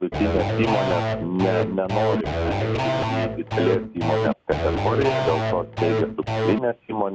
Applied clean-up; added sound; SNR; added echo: none; Electric guitar / Bass guitar; -1 dB; none.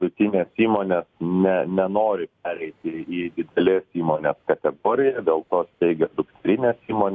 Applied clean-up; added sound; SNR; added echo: none; none; none; none.